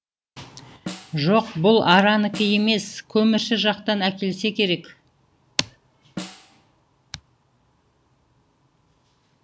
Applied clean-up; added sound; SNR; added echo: none; Snare drum; 17 dB; none.